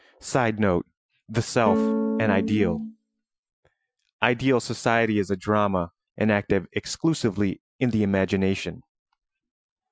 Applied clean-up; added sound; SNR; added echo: classical method Wiener filter.